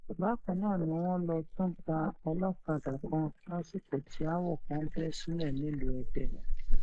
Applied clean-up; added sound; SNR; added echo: neural mask model Resemble Enhance denoiser.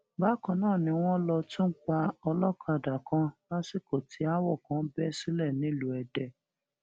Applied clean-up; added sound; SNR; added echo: none; none; none; none.